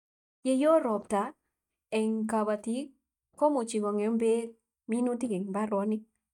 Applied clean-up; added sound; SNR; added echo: neural mask model DeepFilterNet 3.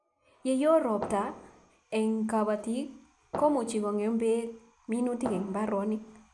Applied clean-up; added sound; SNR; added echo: none; Fireworks; 12 dB; none.